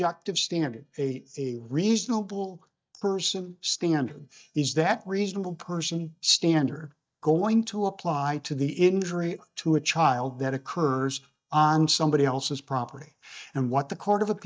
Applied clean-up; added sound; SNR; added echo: neural mask model DeepFilterNet 3.